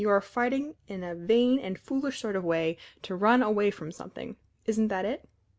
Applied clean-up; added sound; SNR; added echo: none; none; none; none.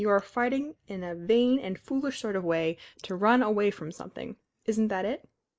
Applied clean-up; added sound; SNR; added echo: neural mask model Resemble Enhance denoiser.